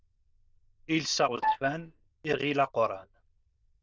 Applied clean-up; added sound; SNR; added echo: neural diffusion model UNIVERSE++.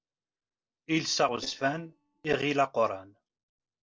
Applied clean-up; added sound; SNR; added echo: neural separator model SepFormer DNS4.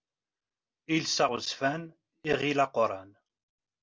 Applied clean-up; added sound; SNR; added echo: none; none; none; none.